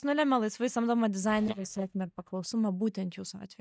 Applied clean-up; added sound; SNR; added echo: neural mask model DeepFilterNet 3.